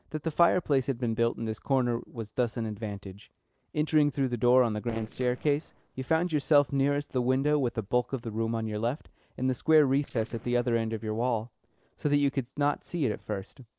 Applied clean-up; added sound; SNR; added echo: neural separator model SepFormer DNS4.